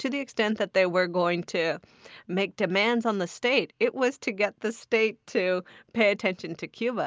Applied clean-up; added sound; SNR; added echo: none; none; none; none.